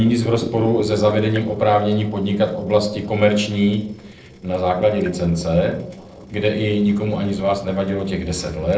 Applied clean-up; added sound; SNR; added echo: neural separator model SepFormer DNS4.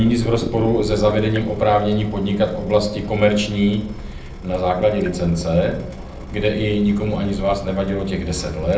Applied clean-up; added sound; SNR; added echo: none; Drip / Water tap, faucet; 12 dB; reverberation time 0.6 s.